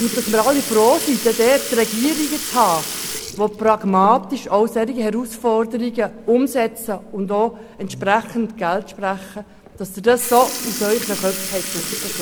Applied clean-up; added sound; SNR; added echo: none; Sink (filling or washing) / Liquid; 10 dB; none.